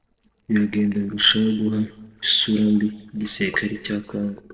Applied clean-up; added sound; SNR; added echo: neural separator model SepFormer DNS4.